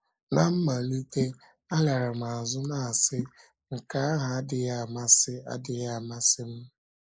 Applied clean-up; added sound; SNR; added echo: neural mask model Resemble Enhance denoiser.